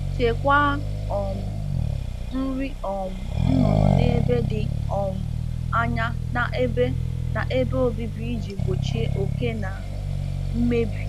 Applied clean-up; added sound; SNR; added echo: none; Accelerating, revving, vroom; -3 dB; none.